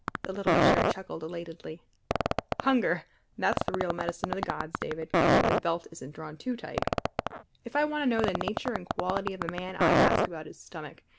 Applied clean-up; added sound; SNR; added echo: none; Fart; -3 dB; none.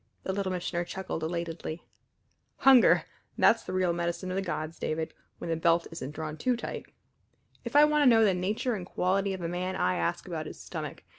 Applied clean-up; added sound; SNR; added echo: none; none; none; none.